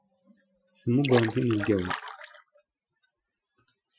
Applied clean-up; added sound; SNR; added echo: classical method Wiener filter.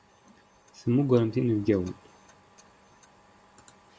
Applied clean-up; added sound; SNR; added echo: none; none; none; none.